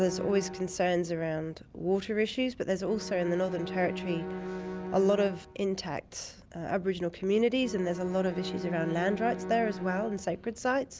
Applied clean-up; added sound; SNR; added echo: none; Bowed string instrument; 10 dB; none.